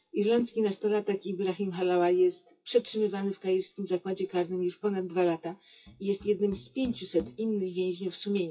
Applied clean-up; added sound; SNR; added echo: classical method WPE with log-MMSE.